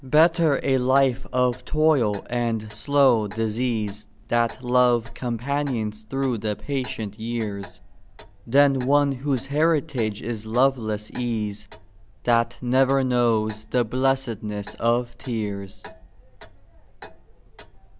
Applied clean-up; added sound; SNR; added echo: none; Clock; 18 dB; none.